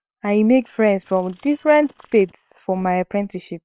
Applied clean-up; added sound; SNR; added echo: neural separator model SepFormer WHAM!.